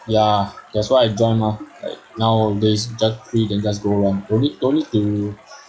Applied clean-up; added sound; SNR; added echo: classical method log-MMSE.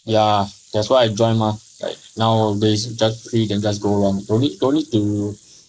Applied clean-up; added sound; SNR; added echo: neural mask model Resemble Enhance denoiser.